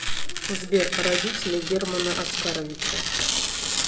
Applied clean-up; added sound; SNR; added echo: none; Tearing; 1 dB; reverberation time 1.4 s.